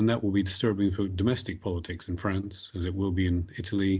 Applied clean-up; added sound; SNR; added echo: none; none; none; none.